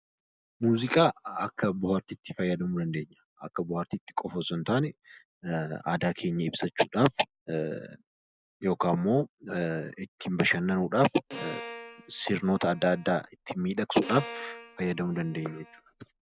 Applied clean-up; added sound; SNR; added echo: none; Bowed string instrument; 15 dB; none.